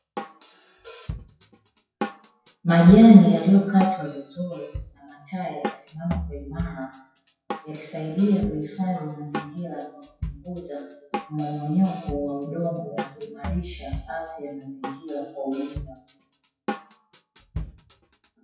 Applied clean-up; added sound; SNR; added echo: classical method WPE with log-MMSE.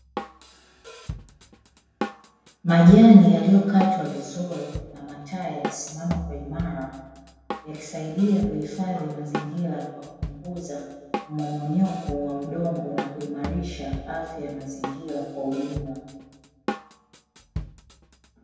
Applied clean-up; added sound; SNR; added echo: none; Drum kit; 13 dB; reverberation time 1.1 s.